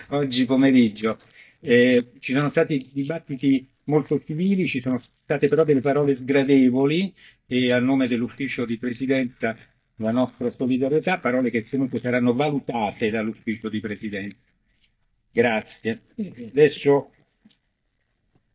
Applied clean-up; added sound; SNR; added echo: neural mask model DeepFilterNet 3.